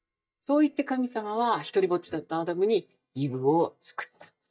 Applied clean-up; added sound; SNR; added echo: neural mask model DeepFilterNet 3.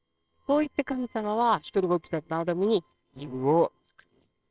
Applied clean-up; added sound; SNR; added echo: neural separator model SepFormer WHAMR!.